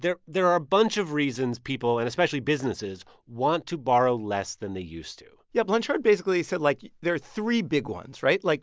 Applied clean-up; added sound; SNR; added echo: none; none; none; none.